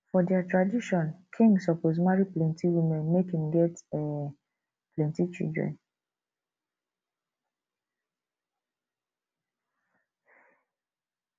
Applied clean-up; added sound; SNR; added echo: none; none; none; none.